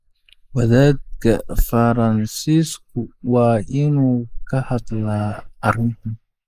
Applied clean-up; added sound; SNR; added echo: neural mask model Resemble Enhance denoiser.